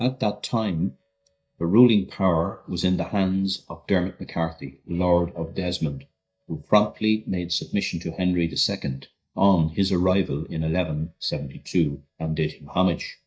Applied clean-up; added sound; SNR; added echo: neural mask model DeepFilterNet 3.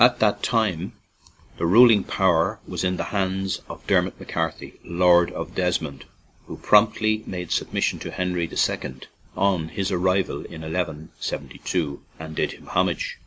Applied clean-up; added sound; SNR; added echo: none; none; none; none.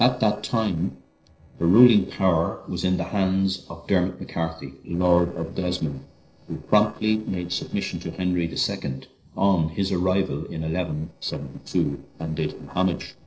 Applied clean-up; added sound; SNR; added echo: neural separator model SepFormer DNS4.